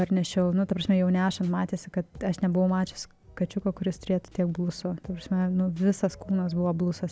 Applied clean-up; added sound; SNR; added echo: none; none; none; none.